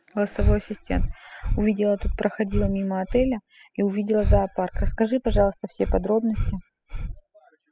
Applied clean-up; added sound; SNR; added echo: classical method spectral subtraction.